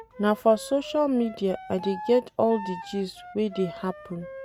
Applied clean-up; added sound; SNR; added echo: none; Wind instrument, woodwind instrument; 15 dB; none.